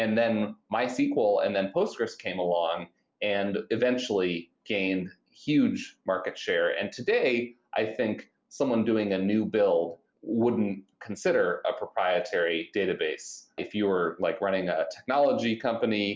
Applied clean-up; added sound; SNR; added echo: none; none; none; none.